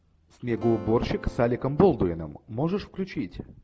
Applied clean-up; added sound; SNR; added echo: none; Acoustic guitar / Strum; 16 dB; none.